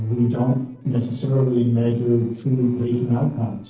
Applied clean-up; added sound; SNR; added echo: neural separator model SepFormer DNS4.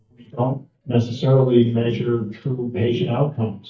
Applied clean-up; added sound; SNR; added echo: neural mask model DeepFilterNet 3.